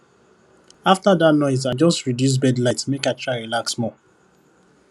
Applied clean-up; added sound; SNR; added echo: none; none; none; none.